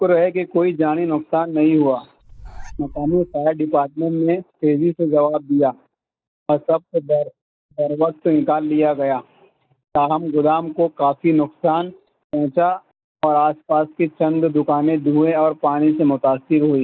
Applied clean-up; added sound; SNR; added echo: neural mask model DeepFilterNet 3.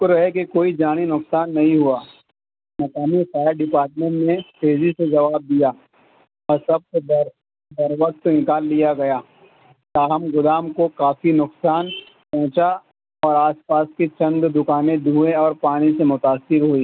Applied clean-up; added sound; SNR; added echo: none; none; none; none.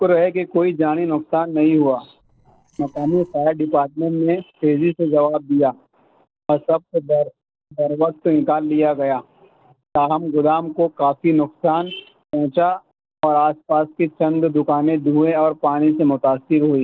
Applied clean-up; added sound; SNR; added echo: neural separator model SepFormer DNS4.